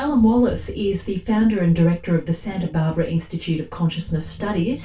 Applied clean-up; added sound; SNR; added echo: none; none; none; reverberation time 0.2 s.